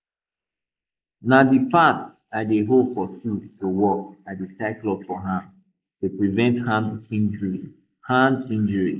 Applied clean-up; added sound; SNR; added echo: neural mask model Resemble Enhance denoiser.